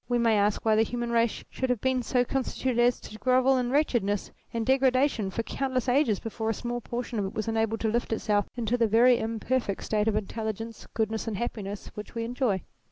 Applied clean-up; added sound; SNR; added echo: none; none; none; none.